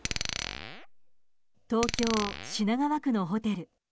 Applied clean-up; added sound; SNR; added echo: none; Glass; 6 dB; none.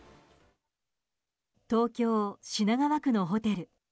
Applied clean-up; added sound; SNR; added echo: none; none; none; none.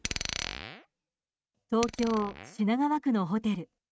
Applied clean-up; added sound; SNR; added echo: neural mask model RNNoise.